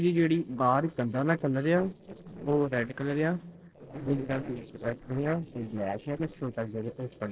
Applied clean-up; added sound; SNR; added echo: neural separator model SepFormer DNS4.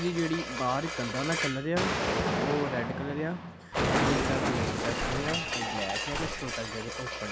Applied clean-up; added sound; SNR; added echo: none; Explosion; -2 dB; none.